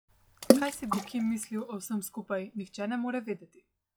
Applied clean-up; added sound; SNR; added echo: classical method log-MMSE.